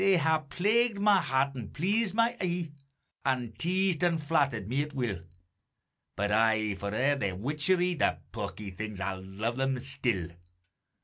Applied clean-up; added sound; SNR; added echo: none; none; none; none.